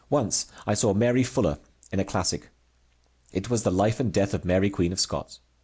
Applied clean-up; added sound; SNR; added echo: none; none; none; none.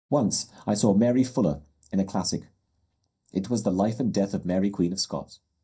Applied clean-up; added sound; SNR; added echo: neural mask model DeepFilterNet 3.